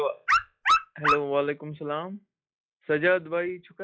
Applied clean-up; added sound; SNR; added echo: classical method log-MMSE.